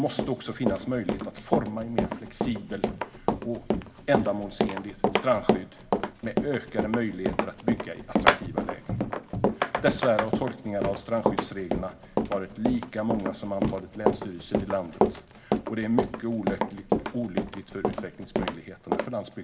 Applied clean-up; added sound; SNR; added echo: none; Run; -2 dB; reverberation time 1.1 s.